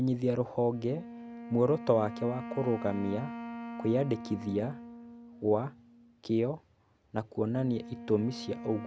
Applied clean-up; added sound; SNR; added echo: none; Wind instrument, woodwind instrument; 12 dB; none.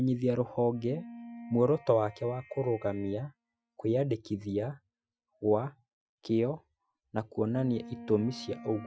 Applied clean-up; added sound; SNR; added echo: classical method Wiener filter.